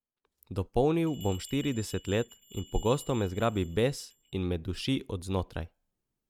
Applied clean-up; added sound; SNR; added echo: neural mask model RNNoise.